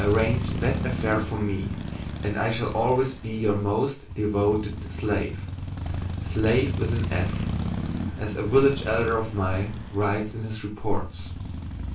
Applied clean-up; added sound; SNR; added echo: none; Motorcycle; 5 dB; reverberation time 0.2 s.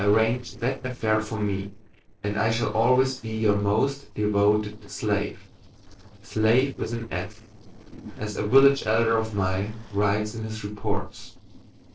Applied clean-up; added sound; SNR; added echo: neural separator model SepFormer DNS4.